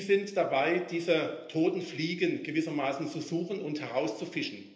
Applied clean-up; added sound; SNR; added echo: none; none; none; reverberation time 0.8 s.